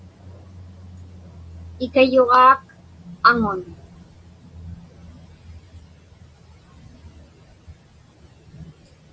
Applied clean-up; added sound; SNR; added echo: none; none; none; none.